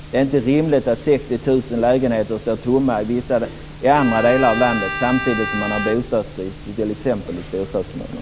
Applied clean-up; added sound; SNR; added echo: none; Bowed string instrument; 8 dB; none.